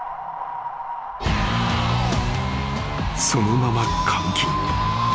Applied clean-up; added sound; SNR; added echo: none; Wind; 5 dB; none.